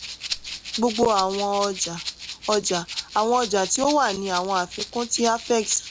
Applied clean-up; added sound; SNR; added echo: none; Rattle (instrument); 10 dB; none.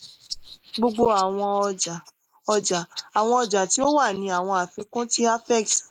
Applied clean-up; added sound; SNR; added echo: neural mask model Resemble Enhance denoiser.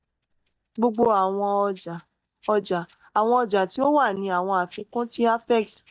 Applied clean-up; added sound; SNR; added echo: neural mask model DeepFilterNet 3.